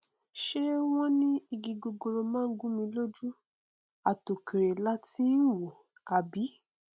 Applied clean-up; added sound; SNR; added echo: none; none; none; none.